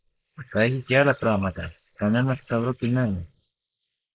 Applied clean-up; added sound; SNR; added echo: neural mask model Resemble Enhance denoiser.